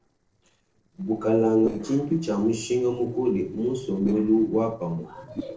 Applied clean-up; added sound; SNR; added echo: neural separator model SepFormer DNS4.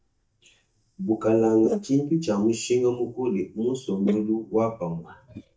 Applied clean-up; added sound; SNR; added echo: neural mask model DeepFilterNet 3.